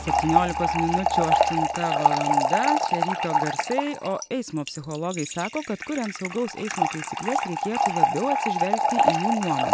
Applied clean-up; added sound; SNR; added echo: none; Fill (with liquid) / Trickle, dribble; -4 dB; none.